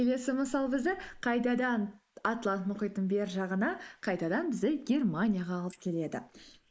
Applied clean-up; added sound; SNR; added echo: neural mask model Resemble Enhance denoiser.